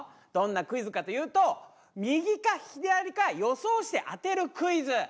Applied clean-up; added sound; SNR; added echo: none; none; none; none.